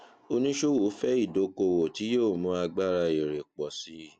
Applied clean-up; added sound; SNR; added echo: none; none; none; none.